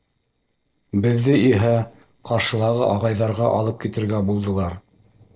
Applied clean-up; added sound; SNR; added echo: neural separator model SepFormer DNS4.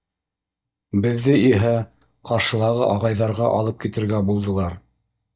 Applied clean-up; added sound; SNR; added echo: neural mask model DeepFilterNet 3.